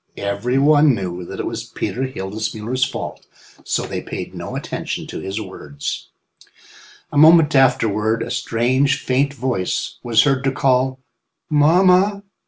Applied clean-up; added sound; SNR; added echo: none; none; none; none.